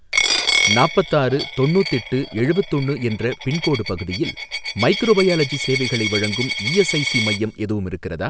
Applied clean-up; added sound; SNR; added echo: none; Coin (dropping); 4 dB; none.